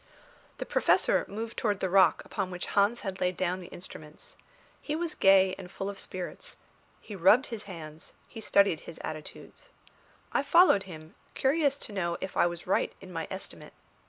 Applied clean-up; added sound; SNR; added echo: none; none; none; none.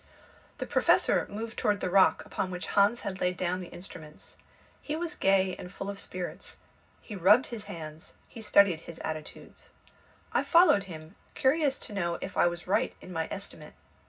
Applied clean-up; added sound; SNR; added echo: none; none; none; reverberation time 0.4 s.